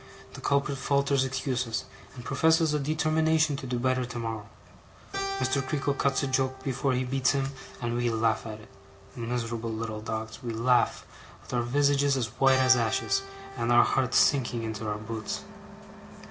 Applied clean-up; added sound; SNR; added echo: none; Keyboard (musical); 15 dB; none.